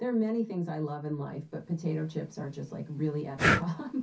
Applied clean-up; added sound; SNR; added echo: none; Breathing; 2 dB; reverberation time 0.3 s.